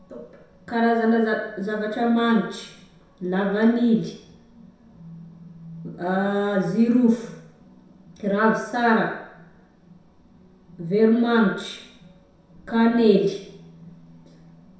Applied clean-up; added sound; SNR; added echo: none; none; none; reverberation time 0.7 s.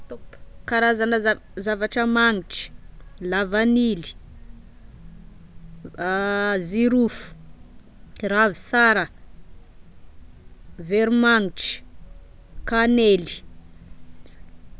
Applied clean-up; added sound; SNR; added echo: none; none; none; none.